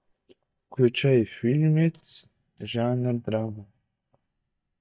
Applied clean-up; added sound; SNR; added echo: neural mask model DeepFilterNet 3.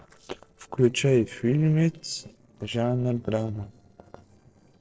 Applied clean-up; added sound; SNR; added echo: neural separator model SepFormer DNS4.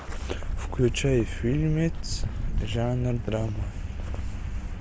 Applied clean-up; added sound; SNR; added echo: none; none; none; none.